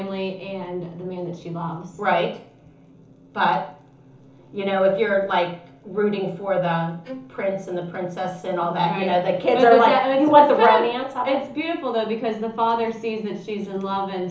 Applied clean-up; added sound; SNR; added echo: none; Bowed string instrument; 18 dB; reverberation time 0.7 s.